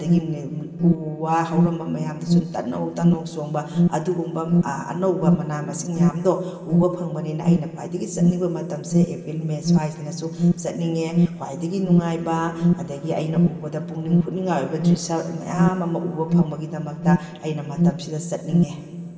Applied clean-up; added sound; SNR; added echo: none; Alarm; -3 dB; reverberation time 2.4 s.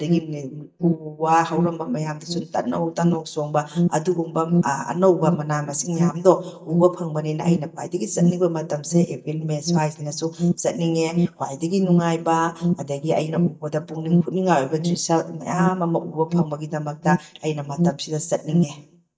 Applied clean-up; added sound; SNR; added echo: neural mask model DeepFilterNet 3.